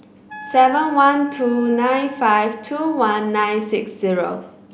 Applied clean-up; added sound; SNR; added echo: none; Wind instrument, woodwind instrument; 19 dB; none.